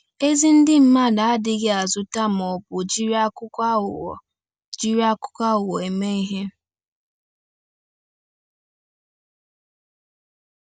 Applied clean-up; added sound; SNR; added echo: none; none; none; none.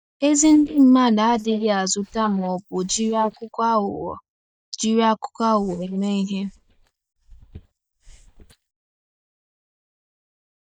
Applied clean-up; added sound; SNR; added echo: neural mask model DeepFilterNet 3.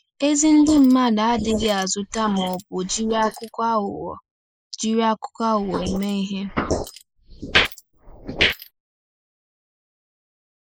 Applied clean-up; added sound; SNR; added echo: neural mask model Resemble Enhance denoiser.